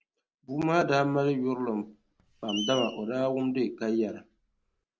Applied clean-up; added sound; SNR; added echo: none; Screech; 14 dB; none.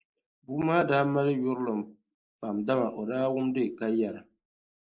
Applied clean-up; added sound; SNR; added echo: neural mask model Resemble Enhance denoiser.